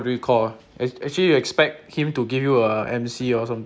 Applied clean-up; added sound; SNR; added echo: none; none; none; none.